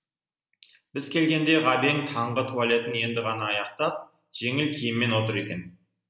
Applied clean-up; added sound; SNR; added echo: none; none; none; none.